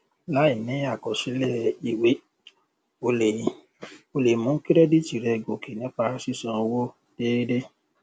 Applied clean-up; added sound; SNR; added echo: none; none; none; none.